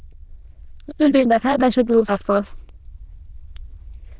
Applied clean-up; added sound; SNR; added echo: neural diffusion model UNIVERSE++.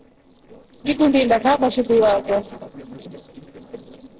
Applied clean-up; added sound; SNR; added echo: neural separator model SepFormer DNS4.